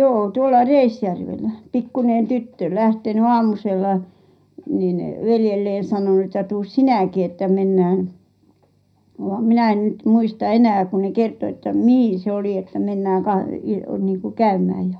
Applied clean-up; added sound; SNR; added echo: none; none; none; reverberation time 0.4 s.